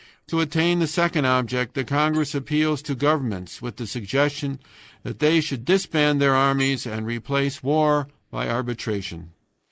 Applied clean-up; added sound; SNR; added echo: neural mask model Resemble Enhance denoiser.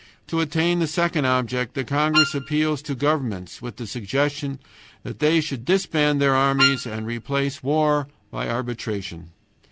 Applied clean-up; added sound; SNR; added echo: none; Wind instrument, woodwind instrument; 1 dB; none.